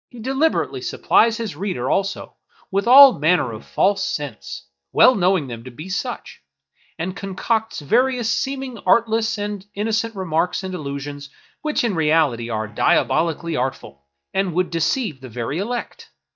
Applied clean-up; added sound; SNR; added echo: neural mask model DeepFilterNet 3.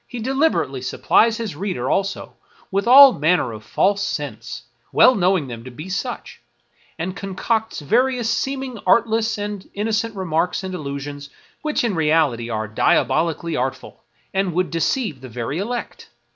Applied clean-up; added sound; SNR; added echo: none; none; none; none.